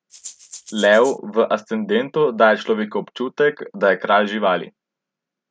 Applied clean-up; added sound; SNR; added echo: none; Rattle (instrument); 18 dB; none.